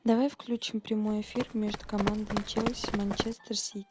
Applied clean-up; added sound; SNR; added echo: none; Run; 5 dB; none.